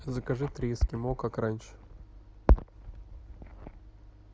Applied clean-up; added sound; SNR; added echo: none; none; none; none.